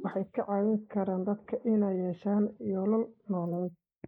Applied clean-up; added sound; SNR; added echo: neural mask model Resemble Enhance denoiser.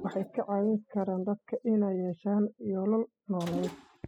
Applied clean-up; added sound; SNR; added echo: classical method spectral subtraction.